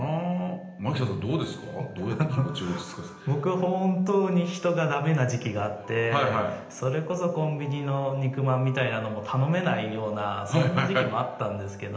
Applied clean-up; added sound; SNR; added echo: none; none; none; reverberation time 0.9 s.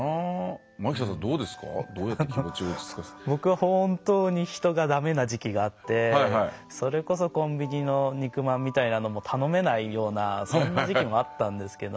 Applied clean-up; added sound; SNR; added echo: none; none; none; none.